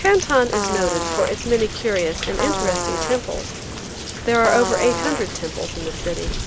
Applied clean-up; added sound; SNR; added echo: none; Rain + Fart; 4 dB; none.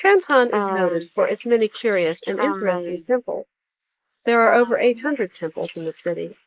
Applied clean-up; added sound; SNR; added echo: neural mask model Resemble Enhance denoiser.